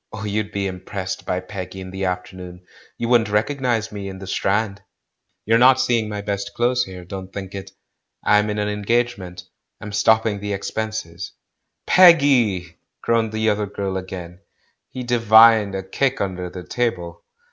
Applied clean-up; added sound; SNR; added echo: none; none; none; none.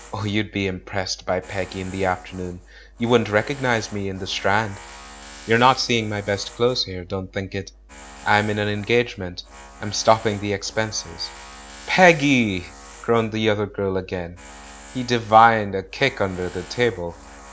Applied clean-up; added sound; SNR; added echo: none; Tools; 20 dB; none.